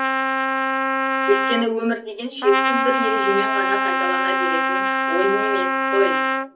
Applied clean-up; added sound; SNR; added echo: none; Trumpet; -3 dB; reverberation time 0.3 s.